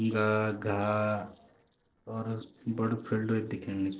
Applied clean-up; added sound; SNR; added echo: neural separator model SepFormer DNS4.